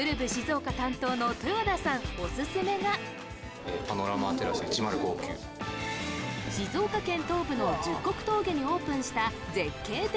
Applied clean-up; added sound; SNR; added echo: none; Organ; 12 dB; none.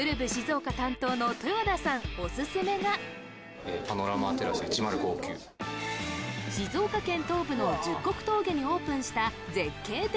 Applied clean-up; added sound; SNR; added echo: none; none; none; none.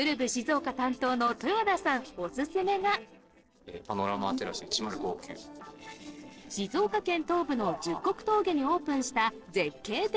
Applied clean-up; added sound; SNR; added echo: neural separator model SepFormer DNS4.